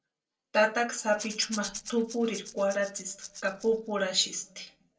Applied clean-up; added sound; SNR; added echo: neural separator model SepFormer DNS4.